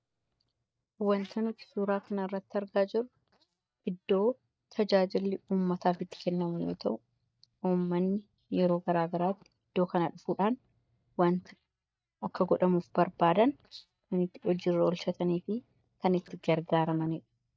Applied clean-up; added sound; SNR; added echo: neural mask model DeepFilterNet 3.